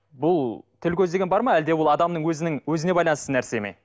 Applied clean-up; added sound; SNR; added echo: none; none; none; none.